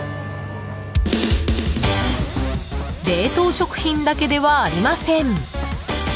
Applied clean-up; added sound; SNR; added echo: none; none; none; none.